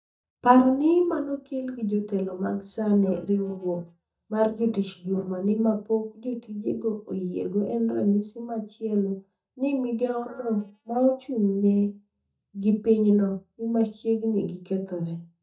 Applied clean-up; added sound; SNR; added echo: neural mask model DeepFilterNet 3.